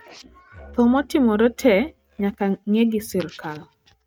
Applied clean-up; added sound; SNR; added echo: neural mask model RNNoise.